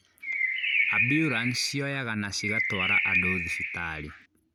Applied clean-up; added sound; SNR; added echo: none; Bird; -4 dB; none.